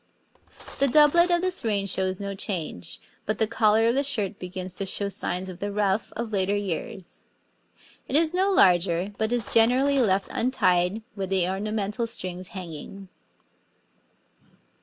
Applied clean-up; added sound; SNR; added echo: none; Cutlery, silverware; 17 dB; none.